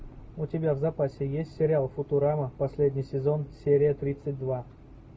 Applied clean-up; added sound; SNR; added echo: none; none; none; none.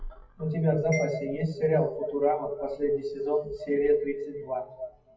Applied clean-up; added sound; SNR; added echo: classical method WPE with log-MMSE.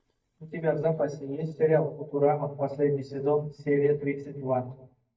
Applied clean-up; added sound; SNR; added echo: neural mask model DeepFilterNet 3.